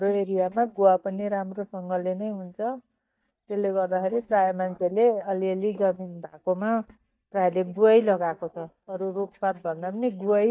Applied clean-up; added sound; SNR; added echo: neural mask model DeepFilterNet 3.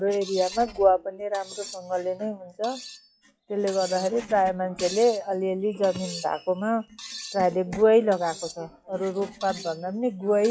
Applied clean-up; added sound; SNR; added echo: classical method log-MMSE.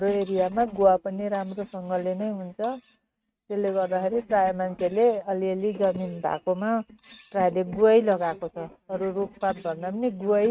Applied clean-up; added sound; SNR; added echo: neural mask model RNNoise.